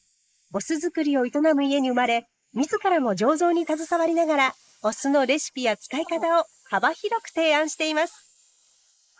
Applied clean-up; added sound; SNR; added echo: neural mask model Resemble Enhance denoiser.